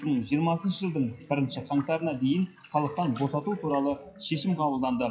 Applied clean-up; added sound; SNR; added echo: classical method WPE with log-MMSE.